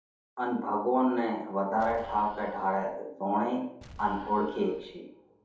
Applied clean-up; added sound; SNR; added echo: none; Explosion; 19 dB; reverberation time 2.7 s.